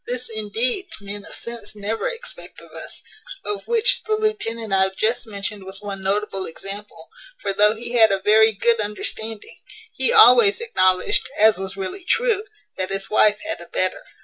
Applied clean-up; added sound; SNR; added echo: none; none; none; none.